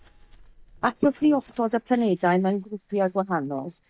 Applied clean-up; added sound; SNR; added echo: neural mask model DeepFilterNet 3.